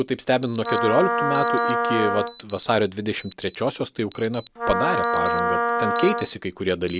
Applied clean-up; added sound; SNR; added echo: none; Alarm + Wind instrument, woodwind instrument; 0 dB; none.